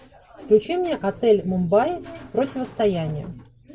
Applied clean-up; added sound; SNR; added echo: none; none; none; none.